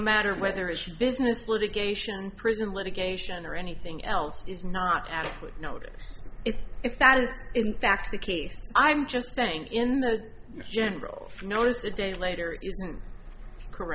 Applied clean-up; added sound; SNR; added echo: none; none; none; none.